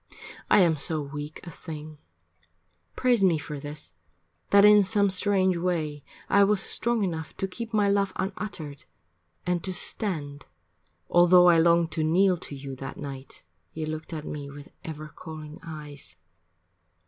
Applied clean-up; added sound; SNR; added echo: none; none; none; none.